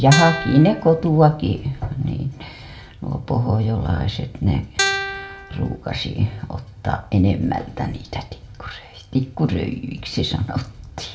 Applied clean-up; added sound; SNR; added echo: none; Guitar; 4 dB; reverberation time 0.5 s.